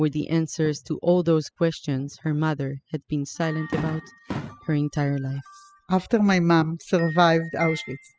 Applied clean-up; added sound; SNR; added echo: classical method spectral subtraction.